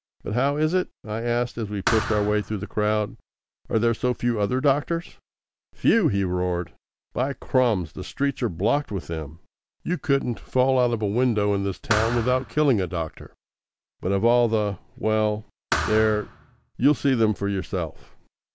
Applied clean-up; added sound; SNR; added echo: none; Thump, thud; 6 dB; none.